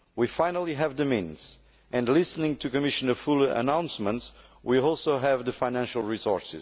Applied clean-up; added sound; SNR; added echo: none; none; none; none.